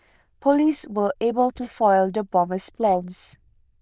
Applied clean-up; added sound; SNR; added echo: neural diffusion model UNIVERSE++.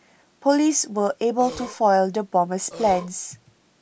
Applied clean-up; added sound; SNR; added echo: none; Burping, eructation; 15 dB; none.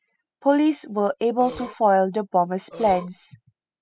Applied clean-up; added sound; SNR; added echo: classical method spectral subtraction.